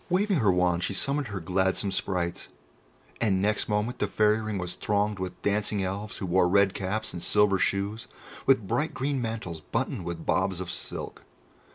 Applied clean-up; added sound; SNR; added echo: none; none; none; none.